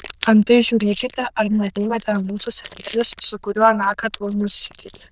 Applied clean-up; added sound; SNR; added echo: neural diffusion model UNIVERSE++.